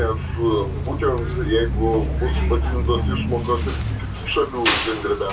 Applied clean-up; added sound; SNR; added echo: none; Bus; -1 dB; reverberation time 0.2 s.